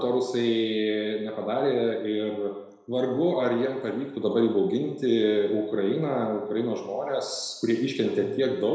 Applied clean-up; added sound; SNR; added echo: none; none; none; reverberation time 1.0 s.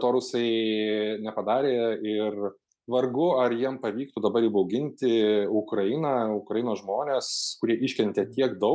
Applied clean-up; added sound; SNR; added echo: none; none; none; none.